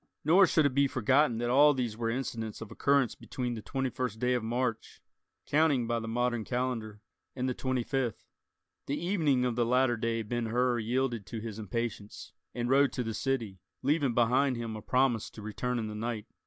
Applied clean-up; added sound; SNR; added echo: none; none; none; none.